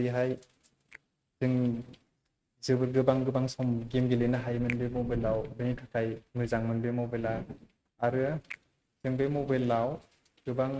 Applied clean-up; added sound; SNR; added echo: neural mask model RNNoise.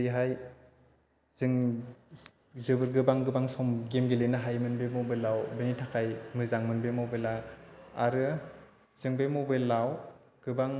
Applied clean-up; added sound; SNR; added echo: none; none; none; none.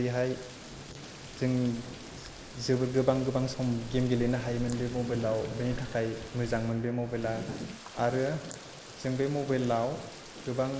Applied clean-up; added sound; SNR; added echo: neural mask model Resemble Enhance denoiser.